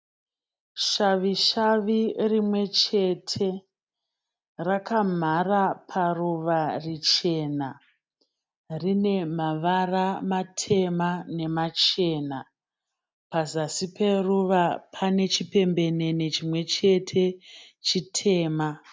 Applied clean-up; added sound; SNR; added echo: none; none; none; none.